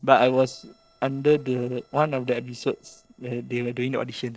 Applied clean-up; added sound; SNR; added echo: neural separator model SepFormer DNS4.